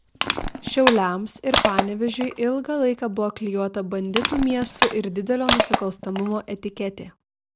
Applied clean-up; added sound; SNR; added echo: none; Crushing; 2 dB; none.